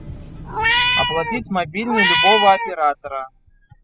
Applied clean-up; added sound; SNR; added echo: classical method spectral subtraction.